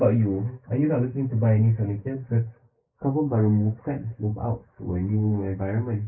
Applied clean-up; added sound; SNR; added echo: neural mask model Resemble Enhance denoiser.